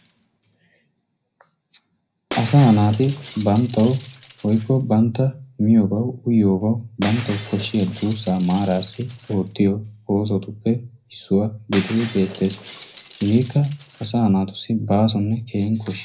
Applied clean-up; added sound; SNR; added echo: none; Shatter; 17 dB; reverberation time 0.4 s.